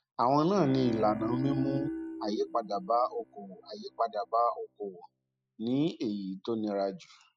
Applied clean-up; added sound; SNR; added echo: classical method spectral subtraction.